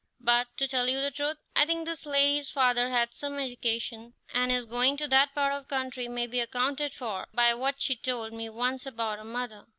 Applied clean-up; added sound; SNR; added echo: none; none; none; none.